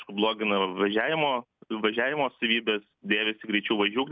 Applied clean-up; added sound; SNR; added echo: none; none; none; none.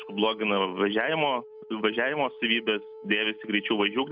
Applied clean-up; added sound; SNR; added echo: none; Wind instrument, woodwind instrument; 16 dB; none.